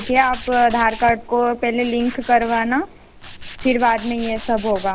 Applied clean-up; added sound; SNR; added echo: none; Tools; 13 dB; none.